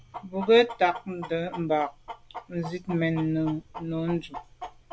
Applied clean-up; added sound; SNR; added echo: none; Chicken, rooster; 15 dB; none.